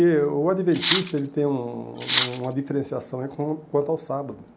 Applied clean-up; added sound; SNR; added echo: none; Cutlery, silverware; 2 dB; none.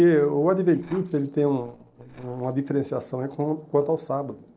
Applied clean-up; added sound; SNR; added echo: neural separator model SepFormer DNS4.